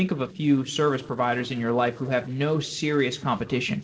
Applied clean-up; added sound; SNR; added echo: neural separator model SepFormer DNS4.